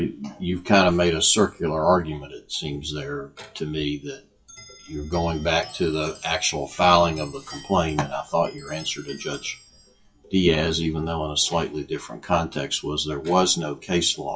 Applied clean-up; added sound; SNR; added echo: classical method WPE with log-MMSE.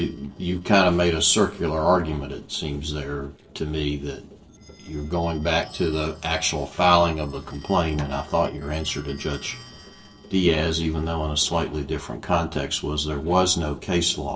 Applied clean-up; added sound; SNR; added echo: neural separator model SepFormer DNS4.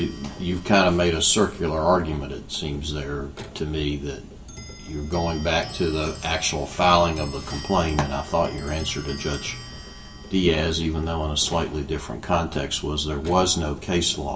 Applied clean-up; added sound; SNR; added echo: none; Clock; 17 dB; reverberation time 0.2 s.